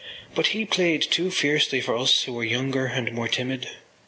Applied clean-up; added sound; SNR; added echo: none; none; none; none.